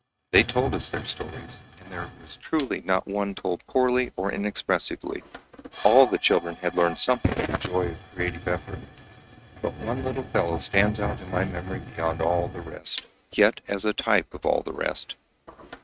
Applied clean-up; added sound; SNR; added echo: neural mask model RNNoise.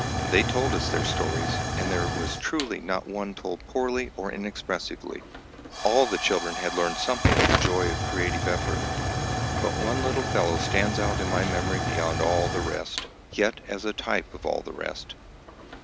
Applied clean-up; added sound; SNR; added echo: none; Tick / Hiss / Explosion / Fire; 0 dB; none.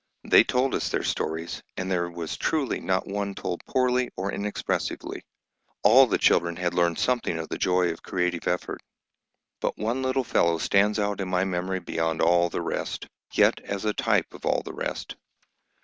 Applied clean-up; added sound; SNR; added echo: none; none; none; none.